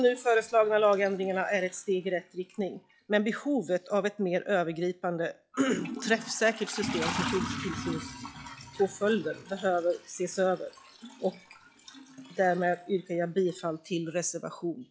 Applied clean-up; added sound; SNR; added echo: classical method log-MMSE.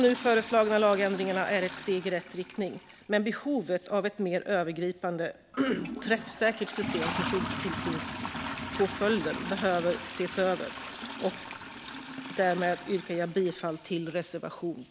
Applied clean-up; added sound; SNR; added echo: none; Toilet flush; 9 dB; none.